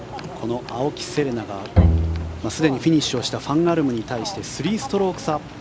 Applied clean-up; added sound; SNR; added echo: none; Bowed string instrument; -2 dB; none.